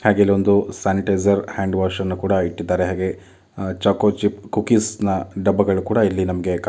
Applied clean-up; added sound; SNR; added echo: none; none; none; none.